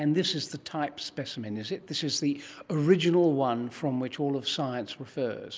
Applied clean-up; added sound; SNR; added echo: none; none; none; none.